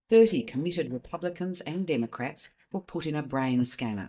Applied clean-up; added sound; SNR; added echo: neural mask model DeepFilterNet 3.